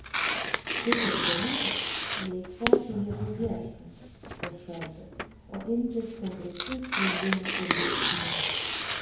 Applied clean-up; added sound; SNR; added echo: none; Tearing; -3 dB; reverberation time 0.9 s.